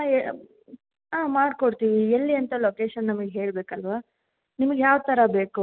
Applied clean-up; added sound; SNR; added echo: none; none; none; none.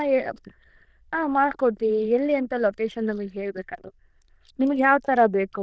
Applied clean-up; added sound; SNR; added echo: neural diffusion model UNIVERSE++.